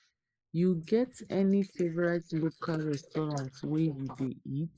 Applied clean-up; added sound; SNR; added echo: neural mask model Resemble Enhance denoiser.